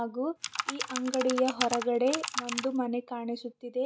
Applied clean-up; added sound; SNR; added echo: none; Computer keyboard; 5 dB; none.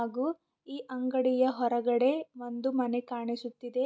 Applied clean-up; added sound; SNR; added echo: none; none; none; none.